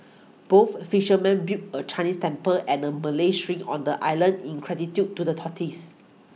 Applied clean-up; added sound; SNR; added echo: none; none; none; none.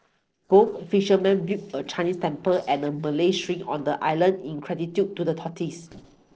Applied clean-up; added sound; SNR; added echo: neural separator model SepFormer DNS4.